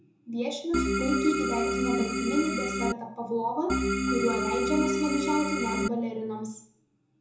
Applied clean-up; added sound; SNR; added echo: none; Organ; -3 dB; reverberation time 0.6 s.